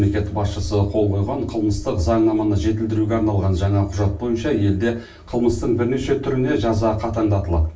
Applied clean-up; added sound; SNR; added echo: none; none; none; reverberation time 0.3 s.